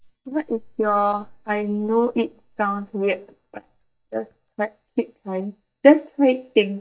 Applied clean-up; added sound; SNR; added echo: neural mask model DeepFilterNet 3.